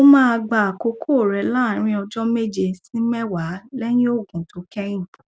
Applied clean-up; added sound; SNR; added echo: none; none; none; none.